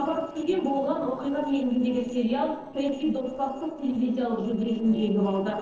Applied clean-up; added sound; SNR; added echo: neural separator model SepFormer DNS4.